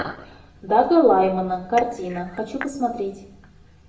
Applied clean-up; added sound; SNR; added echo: none; Cutlery, silverware / Dishes, pots, and pans / Chink, clink; 16 dB; reverberation time 0.6 s.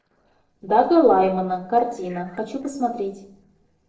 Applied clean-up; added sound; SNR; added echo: neural separator model SepFormer DNS4.